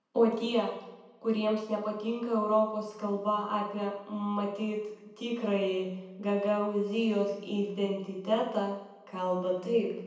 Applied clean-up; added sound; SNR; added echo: none; none; none; reverberation time 0.9 s.